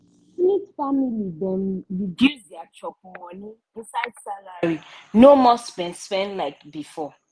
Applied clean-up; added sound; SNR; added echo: none; none; none; none.